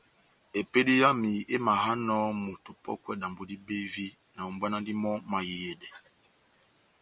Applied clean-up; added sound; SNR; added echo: none; none; none; none.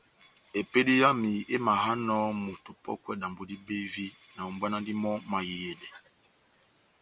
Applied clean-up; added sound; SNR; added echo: none; Coin (dropping); 19 dB; none.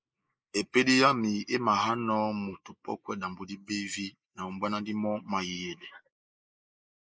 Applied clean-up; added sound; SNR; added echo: neural mask model Resemble Enhance denoiser.